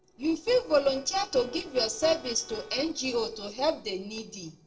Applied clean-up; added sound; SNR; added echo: neural separator model SepFormer DNS4.